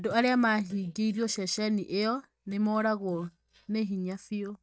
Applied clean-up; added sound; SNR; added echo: neural mask model DeepFilterNet 3.